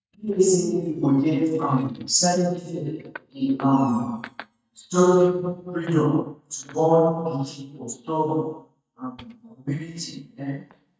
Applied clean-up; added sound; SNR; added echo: neural mask model DeepFilterNet 3.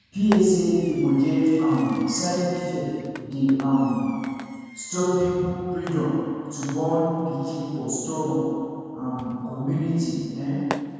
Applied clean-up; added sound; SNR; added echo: none; Fireworks; 18 dB; reverberation time 2.1 s.